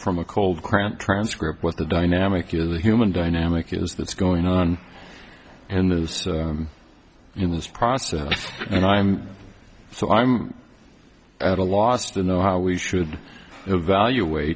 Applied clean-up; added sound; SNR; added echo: none; none; none; none.